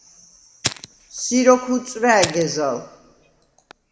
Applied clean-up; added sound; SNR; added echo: none; Fire; 11 dB; reverberation time 1.2 s.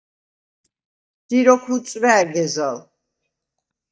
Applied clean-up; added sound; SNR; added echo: neural mask model DeepFilterNet 3.